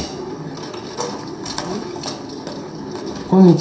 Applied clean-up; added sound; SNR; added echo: none; none; none; reverberation time 0.7 s.